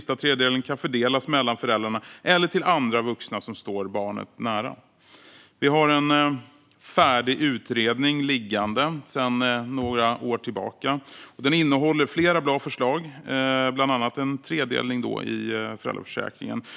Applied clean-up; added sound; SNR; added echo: none; none; none; none.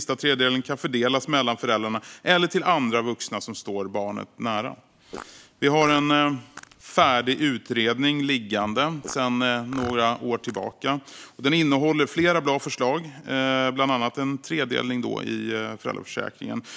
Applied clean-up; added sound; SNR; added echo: none; Fart; 18 dB; none.